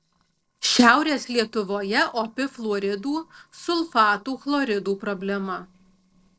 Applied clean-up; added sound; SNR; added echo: neural separator model SepFormer DNS4.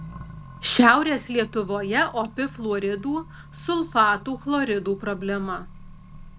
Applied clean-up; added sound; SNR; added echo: none; Accelerating, revving, vroom; 18 dB; none.